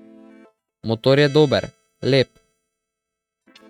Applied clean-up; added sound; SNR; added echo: neural mask model RNNoise.